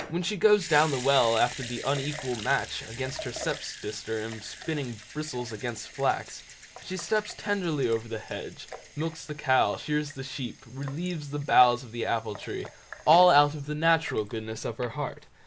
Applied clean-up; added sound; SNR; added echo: none; Sink (filling or washing) / Water tap, faucet / Liquid; 16 dB; none.